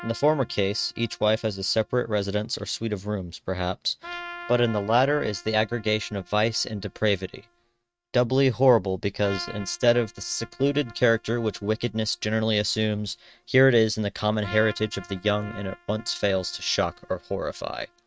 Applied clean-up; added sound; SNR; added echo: neural mask model RNNoise.